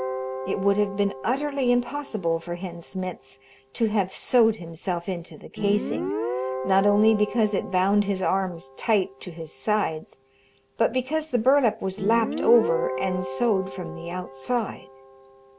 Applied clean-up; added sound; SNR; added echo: none; Guitar; 9 dB; none.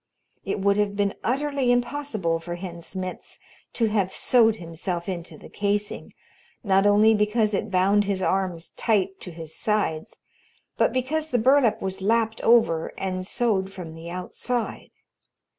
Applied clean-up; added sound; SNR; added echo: none; none; none; none.